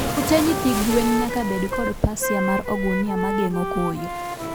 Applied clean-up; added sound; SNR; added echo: none; Wind instrument, woodwind instrument + Waves, surf; 3 dB; none.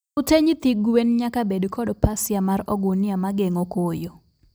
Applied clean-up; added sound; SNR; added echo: none; none; none; none.